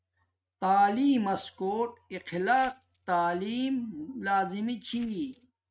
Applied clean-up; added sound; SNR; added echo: neural mask model RNNoise.